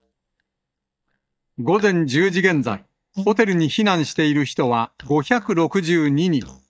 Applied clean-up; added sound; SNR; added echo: neural mask model DeepFilterNet 3.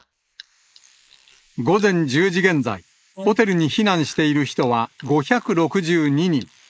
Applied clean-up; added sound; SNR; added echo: neural mask model Resemble Enhance denoiser.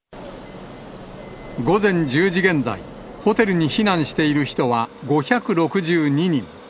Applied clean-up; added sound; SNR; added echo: none; none; none; none.